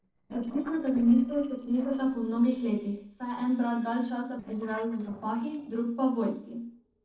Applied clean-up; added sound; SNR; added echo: neural separator model SepFormer DNS4.